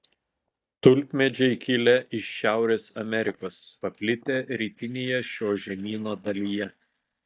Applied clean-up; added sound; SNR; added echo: neural mask model DeepFilterNet 3.